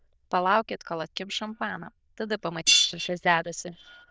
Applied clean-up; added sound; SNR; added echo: neural diffusion model UNIVERSE++.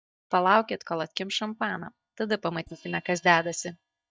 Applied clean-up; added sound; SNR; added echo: neural mask model DeepFilterNet 3.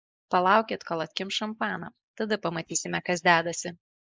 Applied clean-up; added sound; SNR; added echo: neural mask model Resemble Enhance denoiser.